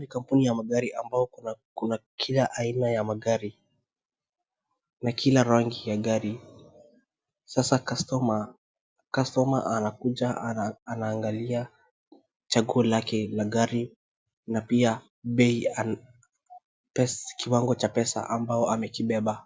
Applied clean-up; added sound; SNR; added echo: none; none; none; none.